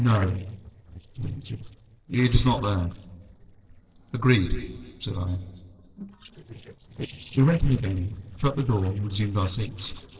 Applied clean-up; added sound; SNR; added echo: neural separator model SepFormer DNS4.